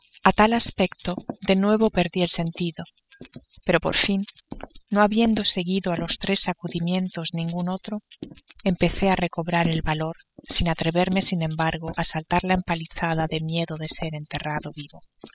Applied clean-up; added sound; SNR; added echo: classical method spectral subtraction.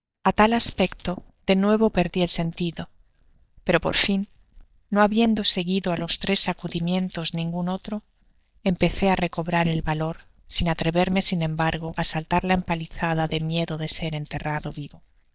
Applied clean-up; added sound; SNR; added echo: neural mask model DeepFilterNet 3.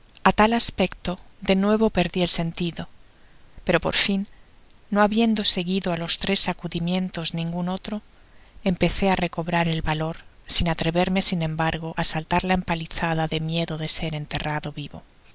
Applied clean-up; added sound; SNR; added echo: none; none; none; none.